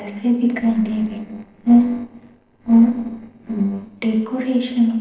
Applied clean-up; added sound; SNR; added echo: neural separator model SepFormer DNS4.